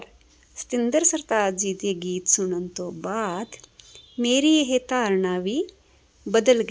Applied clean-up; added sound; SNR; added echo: none; none; none; none.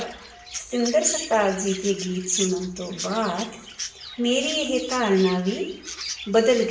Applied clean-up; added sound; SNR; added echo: none; Chirp, tweet; 12 dB; reverberation time 0.7 s.